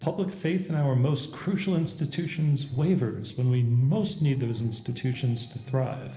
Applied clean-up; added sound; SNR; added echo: neural separator model SepFormer DNS4.